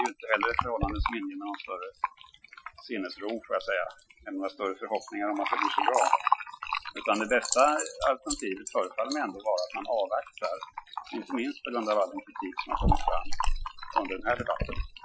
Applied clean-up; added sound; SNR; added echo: classical method Wiener filter.